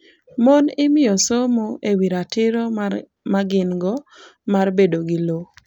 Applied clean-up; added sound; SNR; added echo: none; none; none; none.